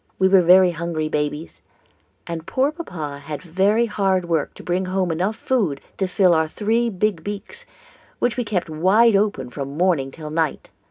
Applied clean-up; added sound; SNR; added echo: none; none; none; reverberation time 0.3 s.